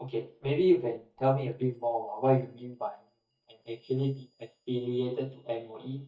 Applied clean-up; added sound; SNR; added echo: neural mask model DeepFilterNet 3.